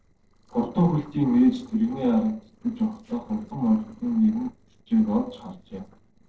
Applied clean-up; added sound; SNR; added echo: neural separator model SepFormer DNS4.